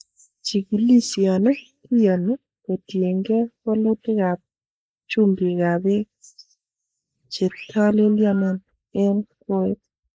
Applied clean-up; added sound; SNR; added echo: neural mask model Resemble Enhance denoiser.